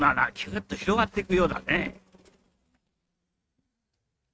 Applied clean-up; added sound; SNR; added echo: neural mask model RNNoise.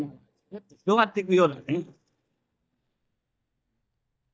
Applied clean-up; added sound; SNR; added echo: neural mask model DeepFilterNet 3.